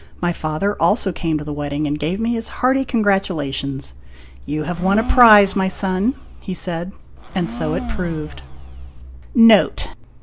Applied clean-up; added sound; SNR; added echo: none; Domestic sounds, home sounds; 14 dB; none.